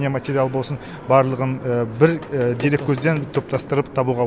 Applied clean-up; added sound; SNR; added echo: none; Tools; 17 dB; none.